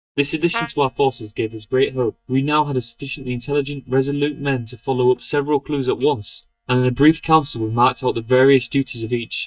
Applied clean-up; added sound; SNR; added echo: neural mask model DeepFilterNet 3.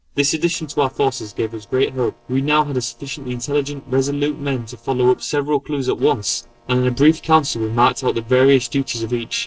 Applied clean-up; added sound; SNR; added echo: neural separator model SepFormer DNS4.